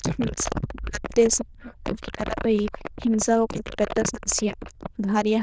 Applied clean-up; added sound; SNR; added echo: neural diffusion model UNIVERSE++.